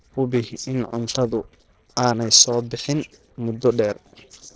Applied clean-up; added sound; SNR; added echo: neural separator model SepFormer DNS4.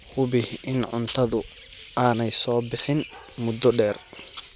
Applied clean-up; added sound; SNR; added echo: none; none; none; none.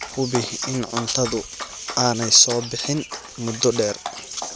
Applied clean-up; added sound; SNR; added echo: none; Dog; 12 dB; none.